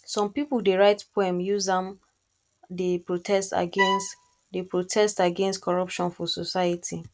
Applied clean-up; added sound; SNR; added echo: none; Bowed string instrument; 2 dB; none.